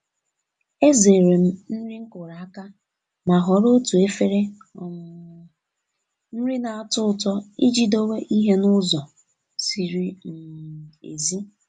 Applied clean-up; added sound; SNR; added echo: none; none; none; none.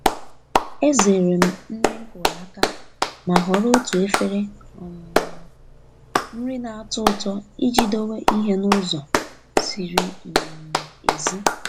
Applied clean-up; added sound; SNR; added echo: none; Clapping; 1 dB; none.